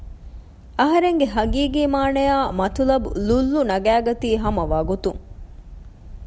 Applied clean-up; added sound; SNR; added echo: none; none; none; none.